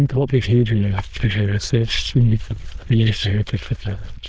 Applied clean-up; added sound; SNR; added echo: neural diffusion model UNIVERSE++.